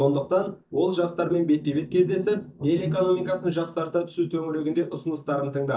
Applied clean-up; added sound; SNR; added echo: neural mask model DeepFilterNet 3.